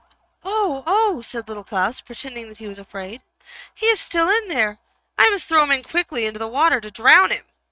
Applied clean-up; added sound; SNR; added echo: neural mask model RNNoise.